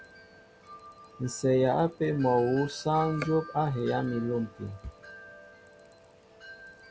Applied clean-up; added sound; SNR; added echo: none; Alarm + Wind chime; 17 dB; none.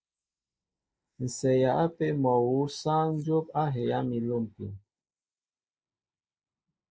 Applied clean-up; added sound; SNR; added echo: neural mask model Resemble Enhance denoiser.